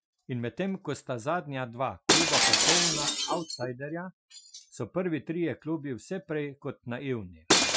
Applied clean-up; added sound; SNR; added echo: classical method Wiener filter.